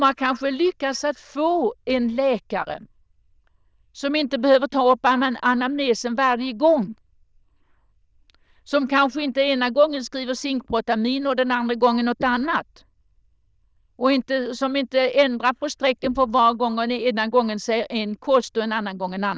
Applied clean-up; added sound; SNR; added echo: neural diffusion model UNIVERSE++.